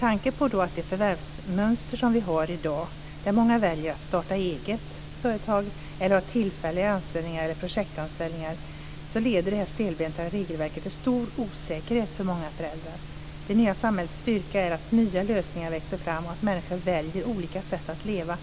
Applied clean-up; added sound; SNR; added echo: none; none; none; none.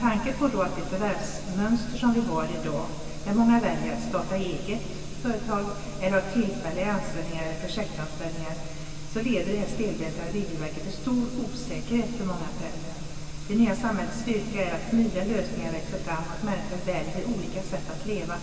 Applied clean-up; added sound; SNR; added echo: none; none; none; reverberation time 2.6 s.